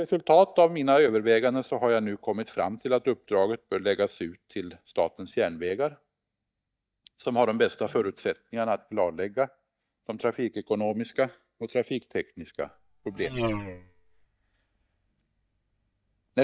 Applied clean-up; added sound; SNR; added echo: neural mask model DeepFilterNet 3.